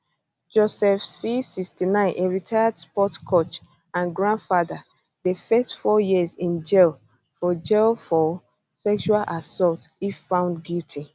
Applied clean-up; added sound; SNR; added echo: none; none; none; none.